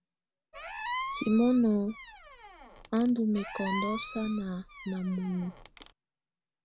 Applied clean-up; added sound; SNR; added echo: none; Squeak; 7 dB; none.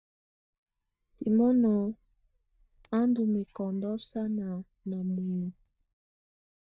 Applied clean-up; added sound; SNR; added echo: neural mask model DeepFilterNet 3.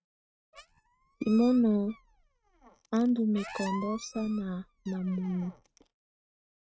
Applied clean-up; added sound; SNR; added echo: neural mask model RNNoise.